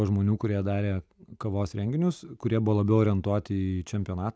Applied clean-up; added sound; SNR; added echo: none; none; none; none.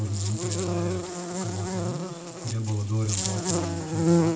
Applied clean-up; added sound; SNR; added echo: none; Buzz; -2 dB; reverberation time 0.2 s.